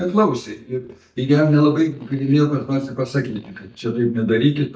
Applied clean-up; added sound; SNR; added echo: neural mask model DeepFilterNet 3.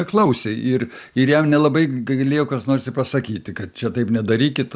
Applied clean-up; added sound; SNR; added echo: none; none; none; none.